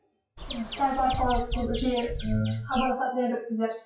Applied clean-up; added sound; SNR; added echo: classical method WPE with log-MMSE.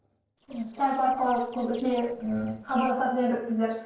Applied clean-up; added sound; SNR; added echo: neural separator model SepFormer DNS4.